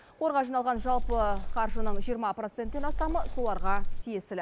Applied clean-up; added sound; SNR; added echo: none; Wind; -4 dB; none.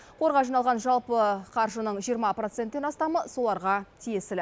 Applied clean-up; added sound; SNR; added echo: none; none; none; none.